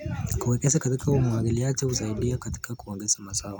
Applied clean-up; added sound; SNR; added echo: none; none; none; none.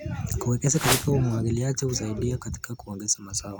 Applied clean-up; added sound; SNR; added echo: none; Whoosh, swoosh, swish; 0 dB; none.